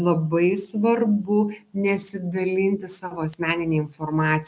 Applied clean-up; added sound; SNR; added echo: none; none; none; none.